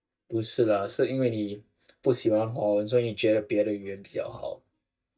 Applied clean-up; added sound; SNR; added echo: neural mask model DeepFilterNet 3.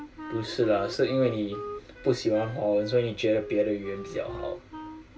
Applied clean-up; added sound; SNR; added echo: none; Wind instrument, woodwind instrument; 13 dB; reverberation time 0.2 s.